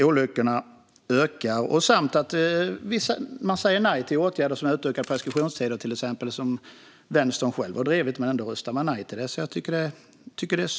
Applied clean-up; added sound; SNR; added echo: none; Crack; 18 dB; none.